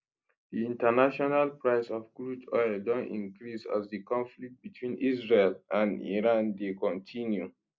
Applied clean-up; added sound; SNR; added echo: none; none; none; none.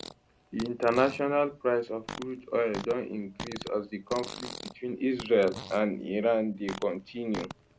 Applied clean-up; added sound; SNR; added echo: none; Fart; 14 dB; none.